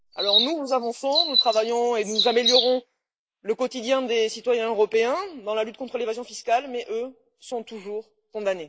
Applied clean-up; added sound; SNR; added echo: neural mask model Resemble Enhance denoiser.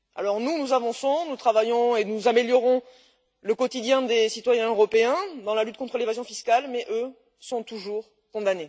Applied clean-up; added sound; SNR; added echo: none; none; none; none.